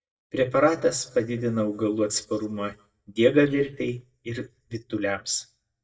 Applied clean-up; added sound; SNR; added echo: neural mask model DeepFilterNet 3.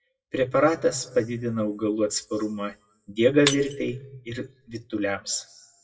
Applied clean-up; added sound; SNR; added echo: classical method WPE with log-MMSE.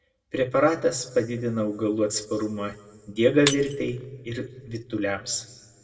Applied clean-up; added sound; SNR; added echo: none; Shatter; 11 dB; reverberation time 1.4 s.